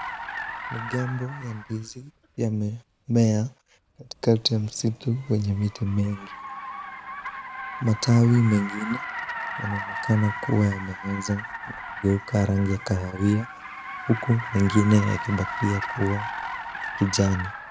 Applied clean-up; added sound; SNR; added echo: none; Car; 10 dB; none.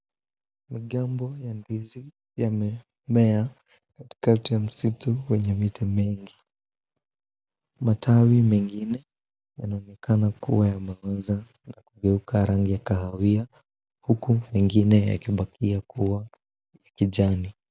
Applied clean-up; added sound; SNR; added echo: none; none; none; none.